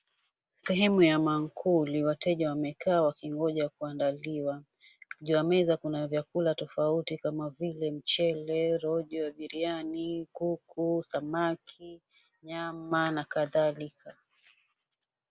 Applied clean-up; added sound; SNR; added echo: none; none; none; none.